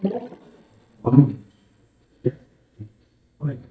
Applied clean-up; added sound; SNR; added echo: neural mask model DeepFilterNet 3.